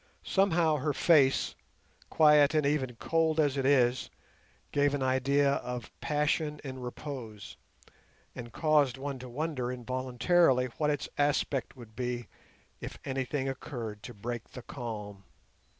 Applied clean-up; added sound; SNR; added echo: none; none; none; none.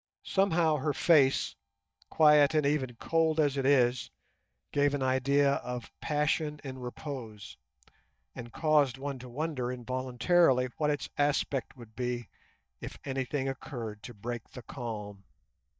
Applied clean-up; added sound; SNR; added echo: neural mask model DeepFilterNet 3.